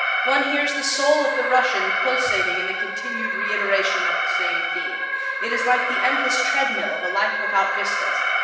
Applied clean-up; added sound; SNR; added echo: none; Alarm; -1 dB; reverberation time 0.9 s.